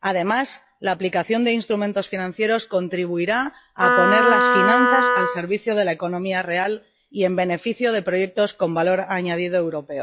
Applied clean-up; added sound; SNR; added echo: classical method log-MMSE.